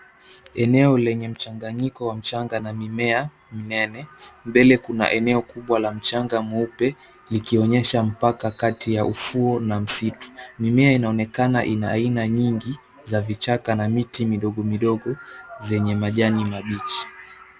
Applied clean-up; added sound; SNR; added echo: none; none; none; none.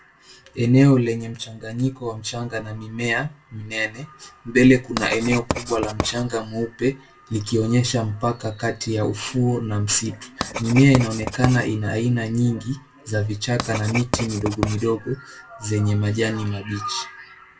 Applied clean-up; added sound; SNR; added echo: none; Writing; 9 dB; reverberation time 0.2 s.